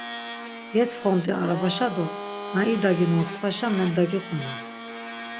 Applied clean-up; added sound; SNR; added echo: none; Domestic sounds, home sounds; 9 dB; none.